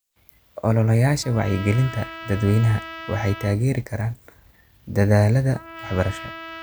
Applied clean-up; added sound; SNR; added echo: none; Trumpet; 17 dB; none.